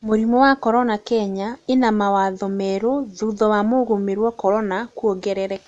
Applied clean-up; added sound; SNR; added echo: none; none; none; none.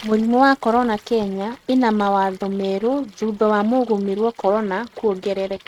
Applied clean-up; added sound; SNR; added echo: neural mask model RNNoise.